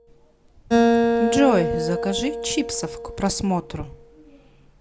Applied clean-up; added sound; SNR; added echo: none; Acoustic guitar; -1 dB; none.